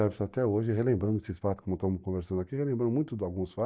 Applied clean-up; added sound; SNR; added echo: neural mask model DeepFilterNet 3.